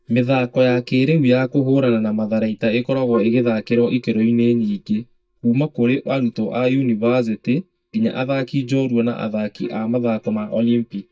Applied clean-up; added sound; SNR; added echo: neural mask model DeepFilterNet 3.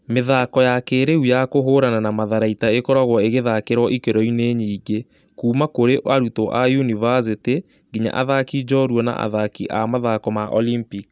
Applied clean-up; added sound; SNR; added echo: none; none; none; none.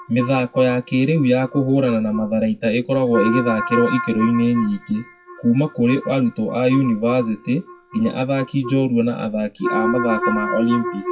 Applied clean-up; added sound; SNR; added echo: classical method WPE with log-MMSE.